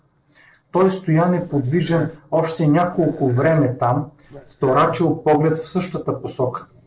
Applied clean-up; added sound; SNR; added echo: neural separator model SepFormer DNS4.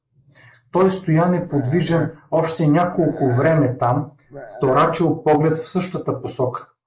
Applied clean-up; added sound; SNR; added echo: neural mask model Resemble Enhance denoiser.